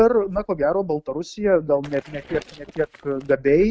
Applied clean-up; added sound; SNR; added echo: neural mask model RNNoise.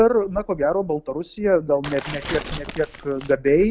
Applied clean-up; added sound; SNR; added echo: none; Tearing; 11 dB; none.